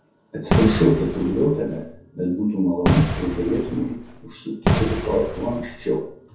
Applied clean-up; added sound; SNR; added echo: none; Fireworks; 2 dB; reverberation time 0.6 s.